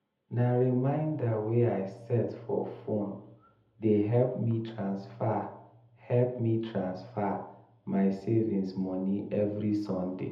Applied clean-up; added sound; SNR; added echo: none; none; none; reverberation time 0.7 s.